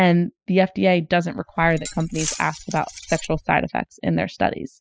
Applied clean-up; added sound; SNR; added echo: classical method spectral subtraction.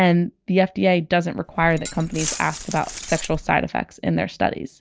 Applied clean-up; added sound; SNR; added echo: none; Glass; 11 dB; none.